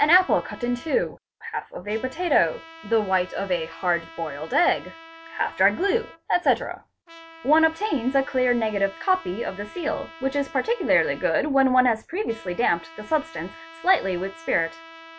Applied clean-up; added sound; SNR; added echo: none; Trumpet; 20 dB; none.